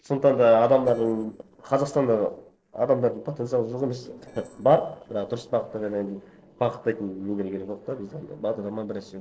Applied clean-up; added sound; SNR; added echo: neural separator model SepFormer DNS4.